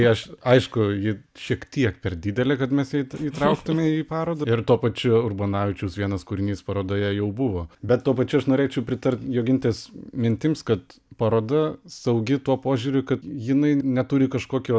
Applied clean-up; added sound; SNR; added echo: none; none; none; none.